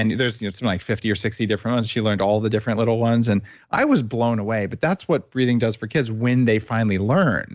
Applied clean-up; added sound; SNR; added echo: none; none; none; none.